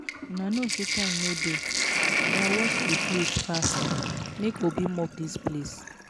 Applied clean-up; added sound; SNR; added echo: none; Sink (filling or washing); -2 dB; none.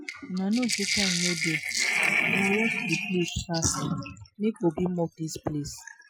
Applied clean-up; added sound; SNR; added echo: classical method Wiener filter.